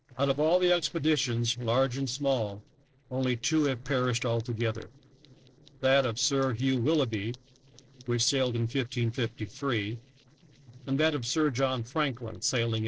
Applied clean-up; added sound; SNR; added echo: neural separator model SepFormer DNS4.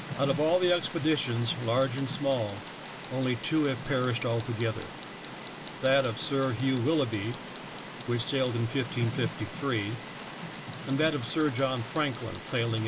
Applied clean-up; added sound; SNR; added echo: none; Tick; 10 dB; none.